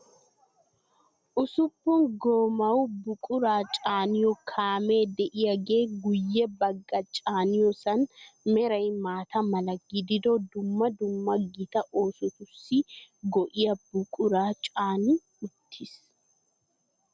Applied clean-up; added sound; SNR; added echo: none; none; none; none.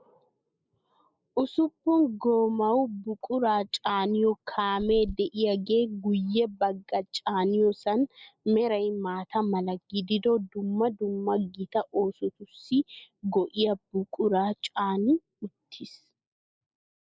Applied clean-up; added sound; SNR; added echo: neural mask model Resemble Enhance denoiser.